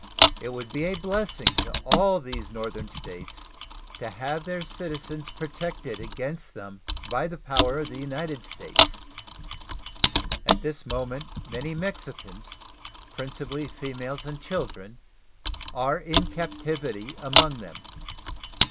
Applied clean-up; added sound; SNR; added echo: none; Mechanisms; -2 dB; none.